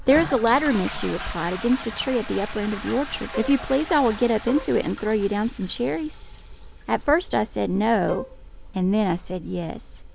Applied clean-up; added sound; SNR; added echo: none; Toilet flush + Bowed string instrument; 12 dB; none.